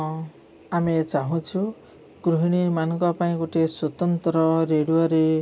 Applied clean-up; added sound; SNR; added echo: none; none; none; none.